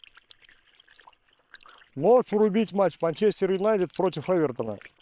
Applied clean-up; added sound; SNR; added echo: neural separator model SepFormer WHAM!.